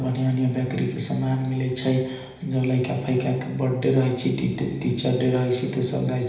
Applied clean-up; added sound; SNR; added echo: none; none; none; reverberation time 0.9 s.